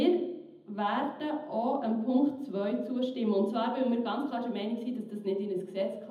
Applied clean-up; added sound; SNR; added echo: none; none; none; reverberation time 0.8 s.